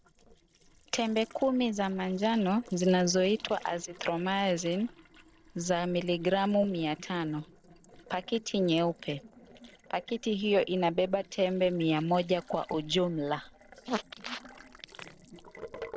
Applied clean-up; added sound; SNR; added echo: neural separator model SepFormer DNS4.